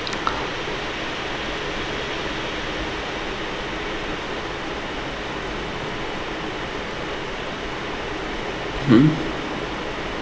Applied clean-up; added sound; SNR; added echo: none; Rain; 12 dB; none.